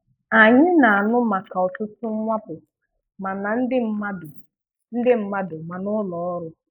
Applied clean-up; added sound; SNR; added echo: neural mask model Resemble Enhance denoiser.